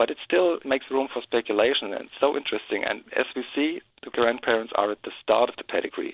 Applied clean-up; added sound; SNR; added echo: none; none; none; none.